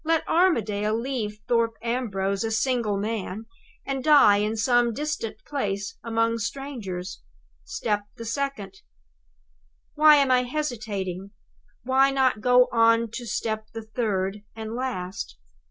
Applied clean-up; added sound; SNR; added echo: none; none; none; none.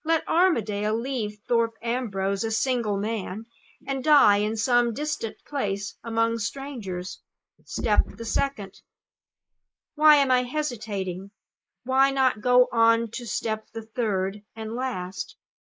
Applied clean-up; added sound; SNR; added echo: neural mask model Resemble Enhance denoiser.